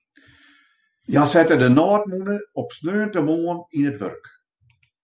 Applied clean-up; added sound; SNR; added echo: none; none; none; none.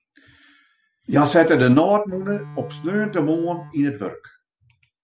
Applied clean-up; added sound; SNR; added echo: none; Bowed string instrument; 18 dB; none.